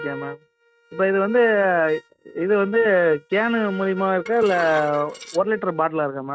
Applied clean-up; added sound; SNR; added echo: neural mask model RNNoise.